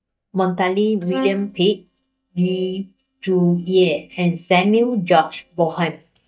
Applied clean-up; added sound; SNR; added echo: neural mask model DeepFilterNet 3.